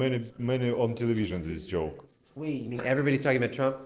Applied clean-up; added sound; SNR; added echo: neural separator model SepFormer DNS4.